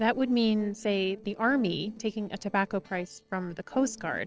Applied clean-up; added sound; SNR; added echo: neural separator model SepFormer DNS4.